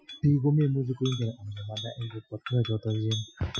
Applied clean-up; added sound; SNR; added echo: classical method Wiener filter.